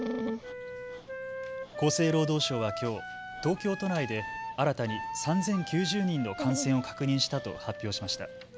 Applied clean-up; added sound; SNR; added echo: none; Dog + Wind instrument, woodwind instrument; 7 dB; none.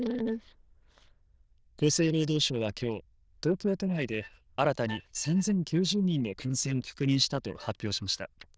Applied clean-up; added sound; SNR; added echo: neural diffusion model UNIVERSE++.